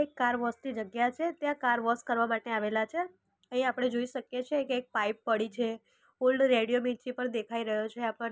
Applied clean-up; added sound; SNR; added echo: none; none; none; none.